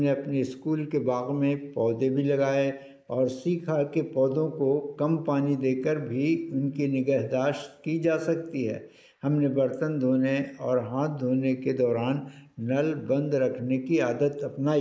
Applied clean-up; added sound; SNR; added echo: neural mask model Resemble Enhance denoiser.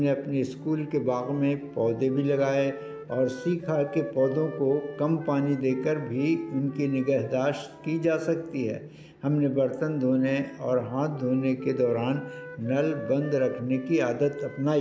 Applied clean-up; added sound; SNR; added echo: none; Wind instrument, woodwind instrument; 17 dB; none.